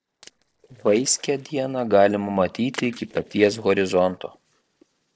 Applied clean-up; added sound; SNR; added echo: neural separator model SepFormer DNS4.